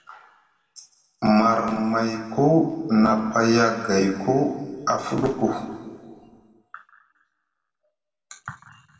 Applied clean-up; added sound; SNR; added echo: none; none; none; reverberation time 2.1 s.